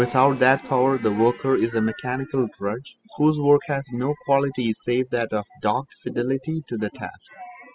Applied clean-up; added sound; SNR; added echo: classical method spectral subtraction.